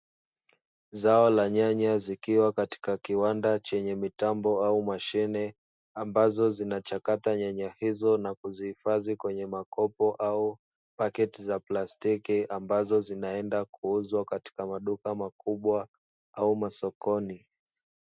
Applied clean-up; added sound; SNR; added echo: none; none; none; none.